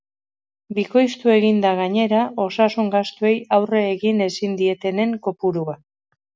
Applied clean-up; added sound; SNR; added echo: none; none; none; none.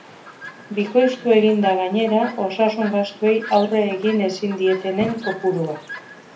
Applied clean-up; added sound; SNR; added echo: none; Chirp, tweet; 16 dB; reverberation time 0.3 s.